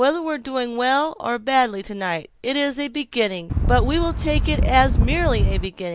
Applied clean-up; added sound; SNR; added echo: none; Wind; -3 dB; none.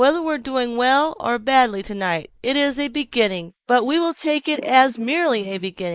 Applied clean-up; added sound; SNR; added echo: neural mask model Resemble Enhance denoiser.